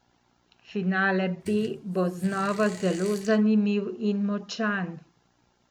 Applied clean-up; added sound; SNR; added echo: none; Fart; 18 dB; none.